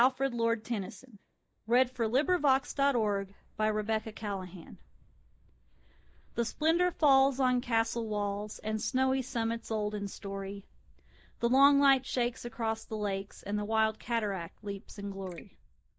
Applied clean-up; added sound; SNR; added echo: neural mask model DeepFilterNet 3.